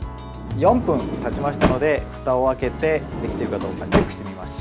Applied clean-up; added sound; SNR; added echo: none; Sliding door; 4 dB; none.